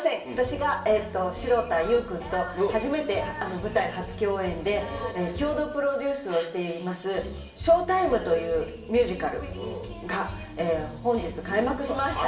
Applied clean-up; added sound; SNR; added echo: none; none; none; reverberation time 0.9 s.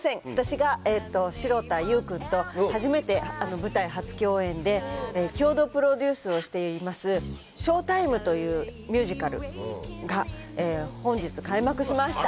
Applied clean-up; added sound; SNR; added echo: none; none; none; none.